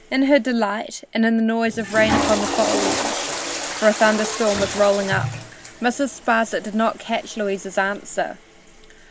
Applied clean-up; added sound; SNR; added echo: none; Toilet flush / Water; 7 dB; none.